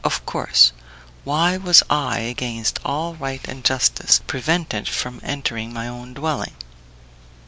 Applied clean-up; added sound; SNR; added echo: none; none; none; none.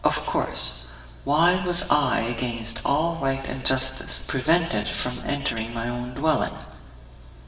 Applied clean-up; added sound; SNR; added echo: none; none; none; reverberation time 1.2 s.